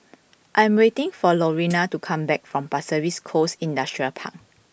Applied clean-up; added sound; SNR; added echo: none; Hi-hat; 20 dB; none.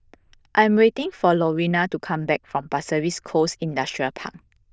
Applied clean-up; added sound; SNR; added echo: neural diffusion model UNIVERSE++.